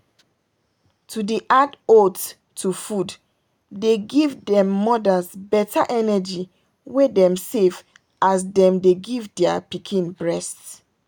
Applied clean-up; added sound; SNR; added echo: none; none; none; none.